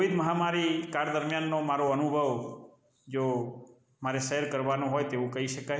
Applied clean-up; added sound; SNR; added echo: none; none; none; none.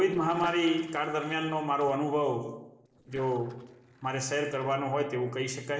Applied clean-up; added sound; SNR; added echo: neural separator model SepFormer DNS4.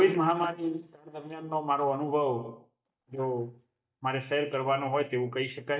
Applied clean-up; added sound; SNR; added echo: neural mask model DeepFilterNet 3.